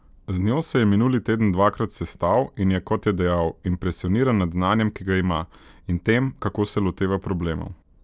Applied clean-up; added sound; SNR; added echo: none; none; none; none.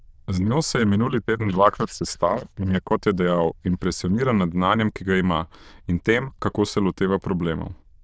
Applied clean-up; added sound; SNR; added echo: neural diffusion model UNIVERSE++.